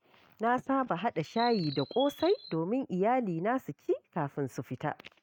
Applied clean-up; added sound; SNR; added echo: neural mask model RNNoise.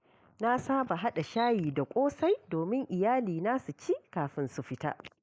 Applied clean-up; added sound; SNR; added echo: neural mask model Resemble Enhance denoiser.